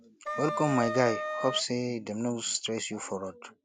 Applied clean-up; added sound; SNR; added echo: none; Wind instrument, woodwind instrument; 3 dB; none.